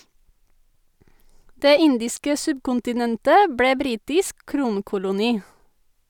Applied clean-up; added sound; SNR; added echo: none; none; none; none.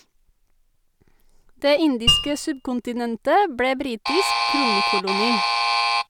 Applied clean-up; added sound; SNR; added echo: none; Mallet percussion + Alarm; -3 dB; none.